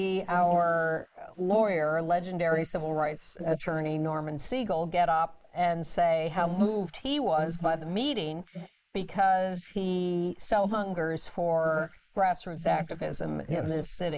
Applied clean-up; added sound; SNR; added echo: neural mask model Resemble Enhance denoiser.